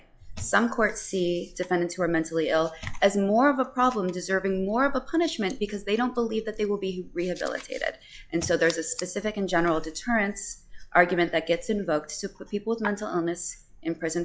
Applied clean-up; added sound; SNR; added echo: classical method log-MMSE.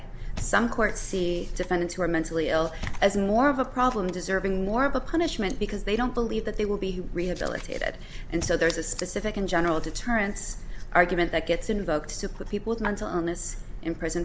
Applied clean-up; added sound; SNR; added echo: none; Thump, thud; 17 dB; none.